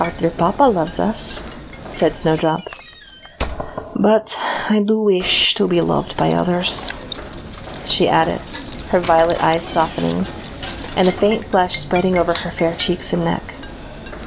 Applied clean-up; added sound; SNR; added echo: none; Knock; 12 dB; none.